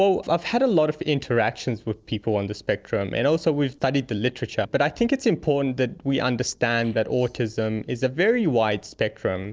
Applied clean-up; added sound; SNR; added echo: neural separator model SepFormer DNS4.